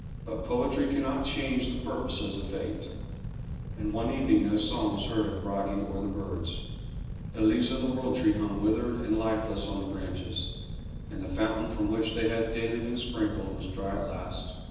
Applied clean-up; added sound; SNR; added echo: none; Fire; 7 dB; reverberation time 1.1 s.